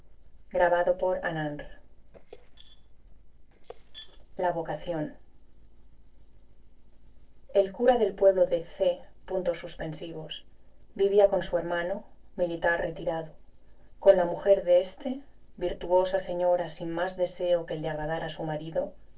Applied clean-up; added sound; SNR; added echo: neural separator model SepFormer DNS4.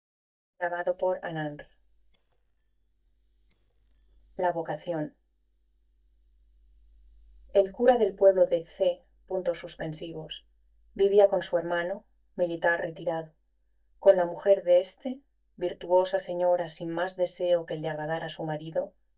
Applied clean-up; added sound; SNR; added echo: neural mask model DeepFilterNet 3.